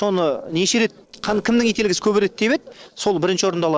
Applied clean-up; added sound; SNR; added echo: neural separator model SepFormer DNS4.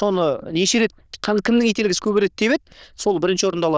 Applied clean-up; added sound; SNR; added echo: neural diffusion model UNIVERSE++.